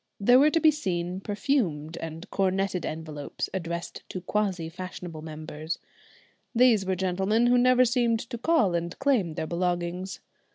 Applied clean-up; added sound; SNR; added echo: none; none; none; none.